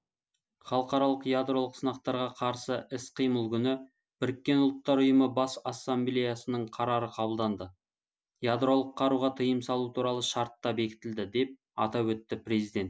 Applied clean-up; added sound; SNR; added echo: none; none; none; none.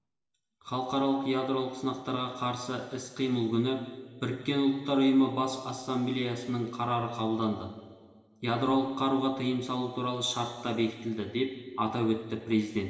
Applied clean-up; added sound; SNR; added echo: none; none; none; reverberation time 2.0 s.